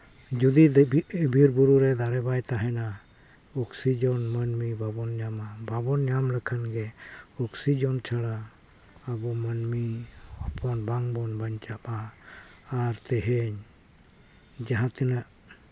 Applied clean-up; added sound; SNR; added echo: none; none; none; none.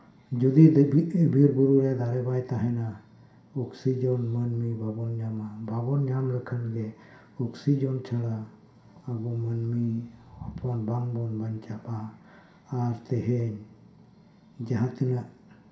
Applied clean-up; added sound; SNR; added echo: none; none; none; reverberation time 0.5 s.